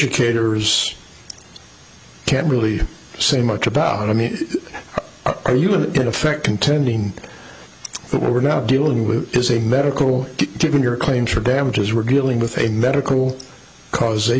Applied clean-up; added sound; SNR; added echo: none; none; none; none.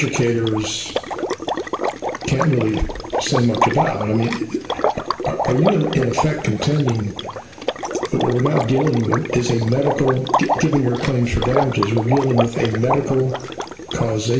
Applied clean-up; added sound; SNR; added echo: none; Water / Liquid; 4 dB; reverberation time 0.7 s.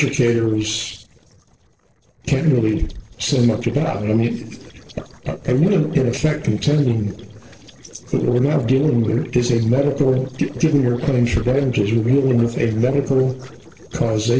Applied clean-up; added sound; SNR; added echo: neural separator model SepFormer DNS4.